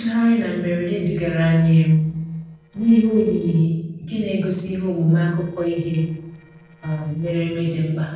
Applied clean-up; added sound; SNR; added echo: neural separator model SepFormer DNS4.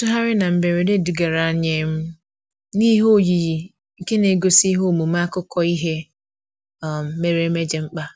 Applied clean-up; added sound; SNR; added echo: none; none; none; none.